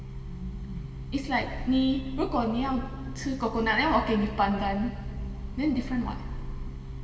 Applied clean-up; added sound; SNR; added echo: none; Organ; 14 dB; reverberation time 2.5 s.